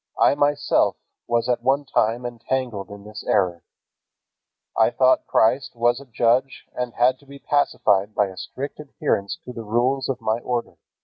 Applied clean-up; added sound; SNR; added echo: none; none; none; none.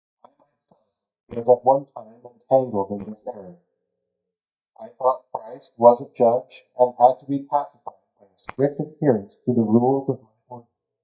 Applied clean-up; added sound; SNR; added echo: neural mask model DeepFilterNet 3.